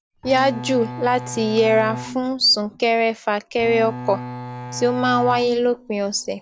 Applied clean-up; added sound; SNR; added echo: none; Bowed string instrument; 12 dB; none.